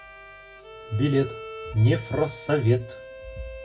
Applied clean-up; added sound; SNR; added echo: none; Bowed string instrument; 15 dB; reverberation time 0.4 s.